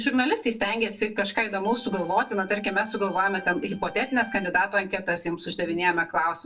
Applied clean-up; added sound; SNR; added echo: neural separator model SepFormer DNS4.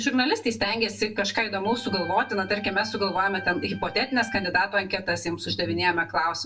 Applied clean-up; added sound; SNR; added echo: none; Organ; 15 dB; reverberation time 0.2 s.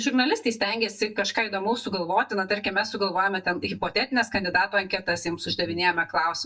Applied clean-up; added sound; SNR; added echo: neural mask model DeepFilterNet 3.